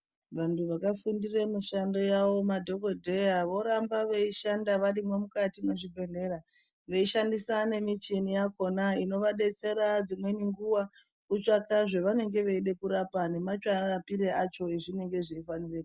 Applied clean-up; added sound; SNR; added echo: none; none; none; none.